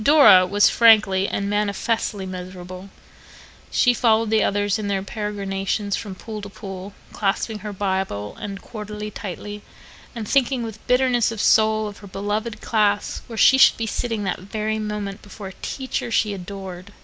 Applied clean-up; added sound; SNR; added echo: none; none; none; none.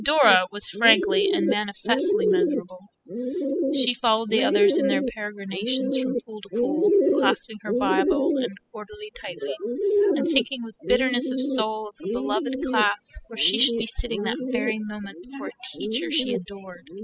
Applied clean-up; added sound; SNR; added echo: classical method spectral subtraction.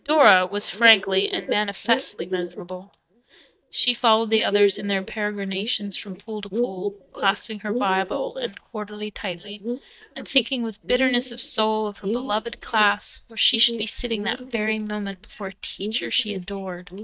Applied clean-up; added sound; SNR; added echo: neural mask model DeepFilterNet 3.